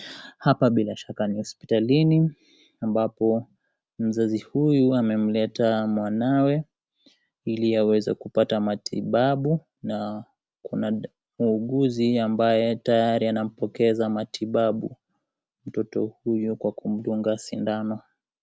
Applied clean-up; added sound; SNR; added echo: none; none; none; none.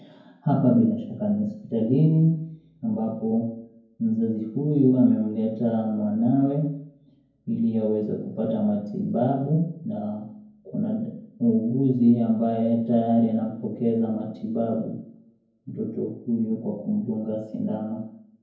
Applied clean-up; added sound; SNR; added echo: none; none; none; reverberation time 0.9 s.